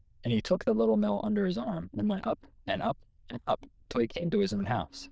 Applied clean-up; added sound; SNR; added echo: neural diffusion model UNIVERSE++.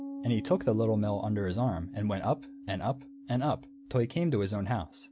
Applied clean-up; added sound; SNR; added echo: none; Piano; 14 dB; none.